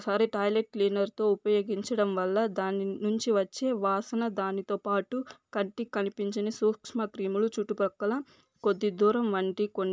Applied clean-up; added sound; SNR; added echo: none; none; none; none.